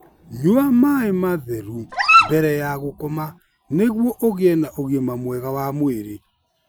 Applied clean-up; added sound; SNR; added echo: none; Dog; -3 dB; none.